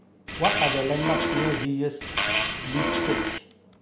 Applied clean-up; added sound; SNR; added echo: none; Fart; -3 dB; none.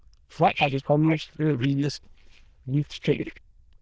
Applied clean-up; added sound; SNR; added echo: neural diffusion model UNIVERSE++.